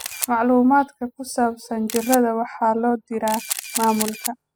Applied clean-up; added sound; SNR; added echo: classical method spectral subtraction.